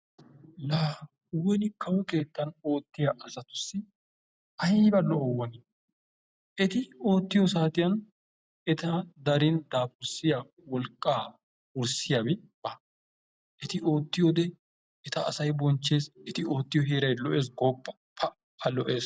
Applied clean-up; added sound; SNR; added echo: none; none; none; none.